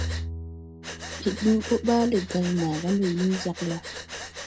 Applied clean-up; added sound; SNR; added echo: none; Breathing + Bowed string instrument; 9 dB; none.